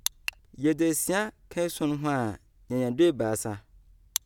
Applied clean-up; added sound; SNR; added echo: none; none; none; none.